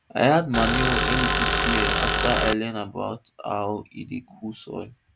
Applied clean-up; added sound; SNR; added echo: none; Tools; -5 dB; none.